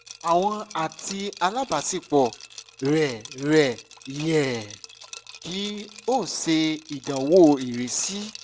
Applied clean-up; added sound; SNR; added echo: none; Liquid; 18 dB; none.